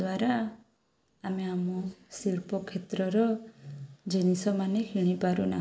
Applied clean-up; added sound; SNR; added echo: neural mask model Resemble Enhance denoiser.